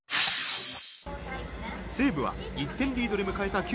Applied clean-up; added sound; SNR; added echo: none; none; none; none.